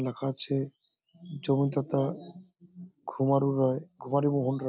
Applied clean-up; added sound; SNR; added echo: none; none; none; none.